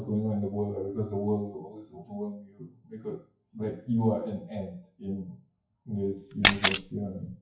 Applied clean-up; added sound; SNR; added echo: classical method WPE with log-MMSE.